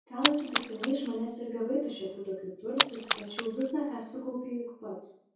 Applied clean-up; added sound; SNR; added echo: none; Splash, splatter; -4 dB; reverberation time 0.6 s.